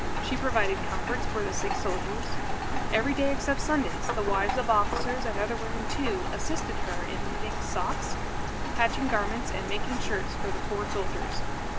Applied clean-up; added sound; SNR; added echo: none; Rain; -3 dB; none.